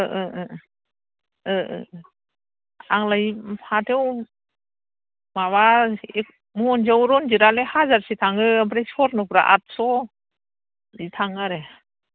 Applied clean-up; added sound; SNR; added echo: none; none; none; none.